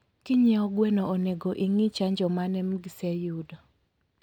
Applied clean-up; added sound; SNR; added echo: none; none; none; none.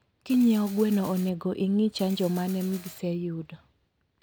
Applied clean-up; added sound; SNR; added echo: none; Mechanisms; 19 dB; none.